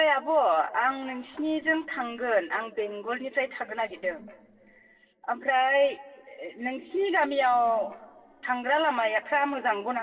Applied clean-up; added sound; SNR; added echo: neural separator model SepFormer DNS4.